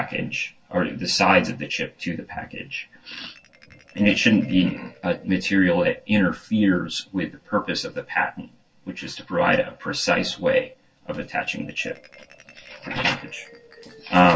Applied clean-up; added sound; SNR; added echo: neural separator model SepFormer DNS4.